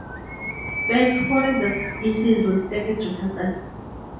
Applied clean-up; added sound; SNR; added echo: none; Animal; 8 dB; reverberation time 0.6 s.